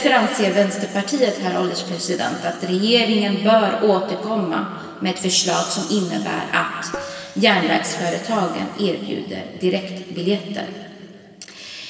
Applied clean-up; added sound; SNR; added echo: none; Tabla; 16 dB; reverberation time 2.5 s.